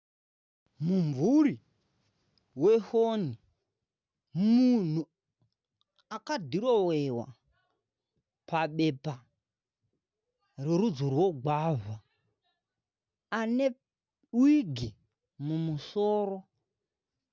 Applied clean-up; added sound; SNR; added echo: none; none; none; none.